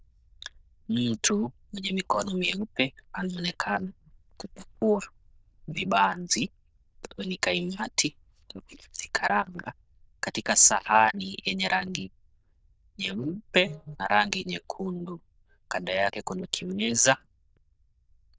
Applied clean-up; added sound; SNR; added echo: neural diffusion model UNIVERSE++.